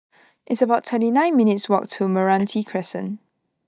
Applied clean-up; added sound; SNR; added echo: neural mask model DeepFilterNet 3.